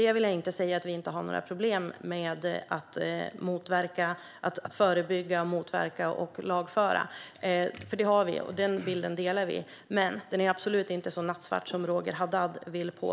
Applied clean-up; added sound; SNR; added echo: none; none; none; none.